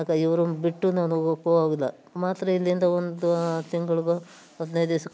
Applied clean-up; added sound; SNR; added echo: none; none; none; none.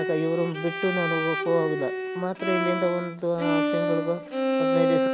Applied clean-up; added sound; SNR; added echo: none; Bowed string instrument; 0 dB; none.